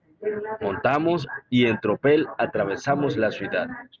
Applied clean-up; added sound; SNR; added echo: none; none; none; none.